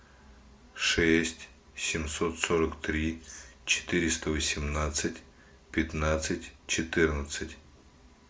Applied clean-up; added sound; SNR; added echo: none; none; none; none.